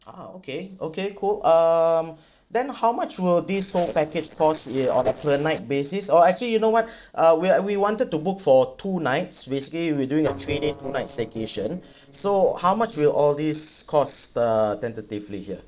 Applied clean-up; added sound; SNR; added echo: neural separator model SepFormer DNS4.